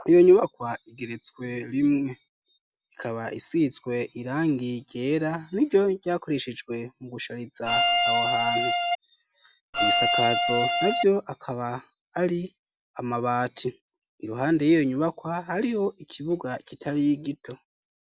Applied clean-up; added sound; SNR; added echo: none; Bowed string instrument; -3 dB; none.